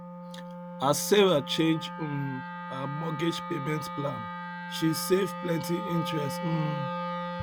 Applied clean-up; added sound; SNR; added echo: none; Wind instrument, woodwind instrument; 7 dB; none.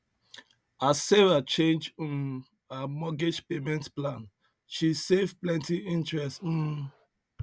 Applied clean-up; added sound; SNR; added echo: none; none; none; none.